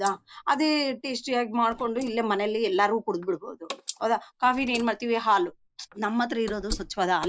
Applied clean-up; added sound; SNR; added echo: neural mask model Resemble Enhance denoiser.